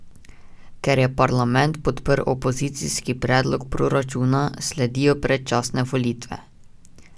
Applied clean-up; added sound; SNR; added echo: none; none; none; none.